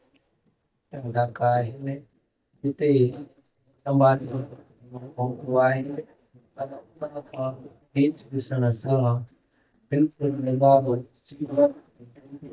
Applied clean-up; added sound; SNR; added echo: neural mask model DeepFilterNet 3.